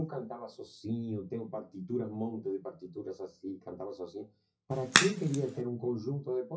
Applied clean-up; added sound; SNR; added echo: classical method WPE with log-MMSE.